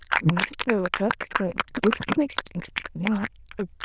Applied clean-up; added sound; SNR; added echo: neural diffusion model UNIVERSE++.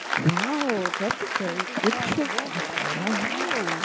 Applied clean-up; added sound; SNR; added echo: none; Applause; -1 dB; none.